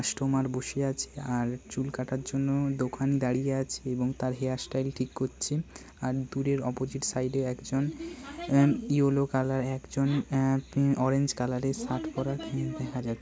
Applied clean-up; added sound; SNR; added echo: none; none; none; none.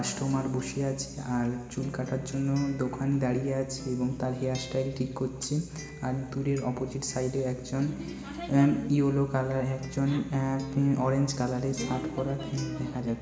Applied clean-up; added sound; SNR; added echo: none; Acoustic guitar; 16 dB; reverberation time 1.7 s.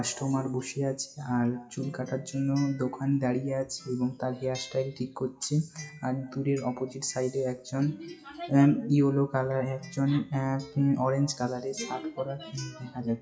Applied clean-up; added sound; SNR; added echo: classical method WPE with log-MMSE.